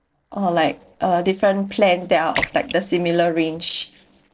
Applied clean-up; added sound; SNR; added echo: neural separator model SepFormer DNS4.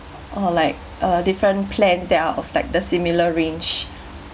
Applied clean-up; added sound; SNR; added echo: none; none; none; none.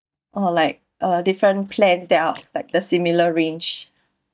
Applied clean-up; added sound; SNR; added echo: neural mask model DeepFilterNet 3.